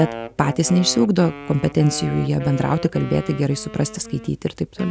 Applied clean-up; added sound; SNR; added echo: none; Wind instrument, woodwind instrument; 13 dB; none.